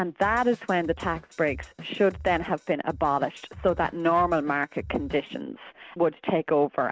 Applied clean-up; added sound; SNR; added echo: neural mask model RNNoise.